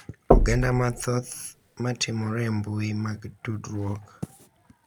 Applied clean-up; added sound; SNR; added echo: none; Knock; -2 dB; none.